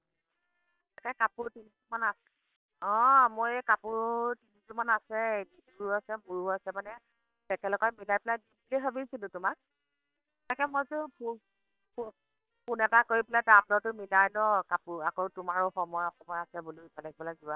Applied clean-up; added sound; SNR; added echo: neural separator model SepFormer WHAM!.